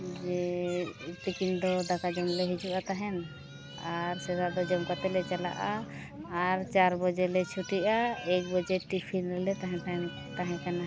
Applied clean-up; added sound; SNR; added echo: none; Bowed string instrument; 17 dB; none.